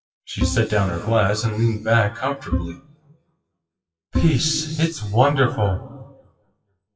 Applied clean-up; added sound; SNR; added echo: classical method WPE with log-MMSE.